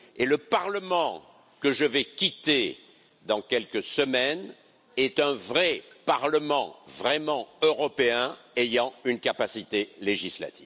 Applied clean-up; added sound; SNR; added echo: none; none; none; none.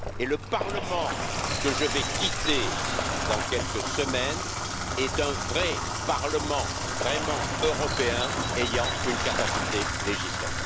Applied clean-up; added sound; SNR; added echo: none; Bathtub (filling or washing) / Water tap, faucet + Bird; -2 dB; none.